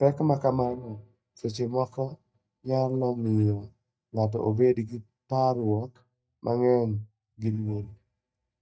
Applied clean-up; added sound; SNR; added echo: neural mask model DeepFilterNet 3.